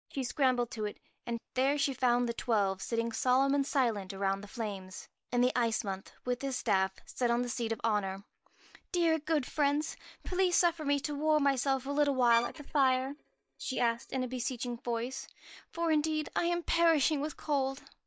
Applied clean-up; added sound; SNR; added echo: neural mask model DeepFilterNet 3.